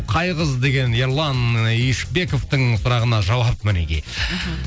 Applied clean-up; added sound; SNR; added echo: none; none; none; none.